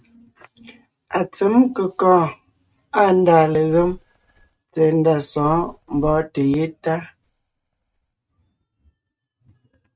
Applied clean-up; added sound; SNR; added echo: neural mask model RNNoise.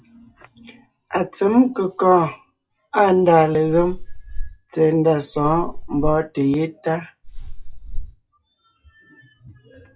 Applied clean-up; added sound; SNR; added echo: classical method log-MMSE.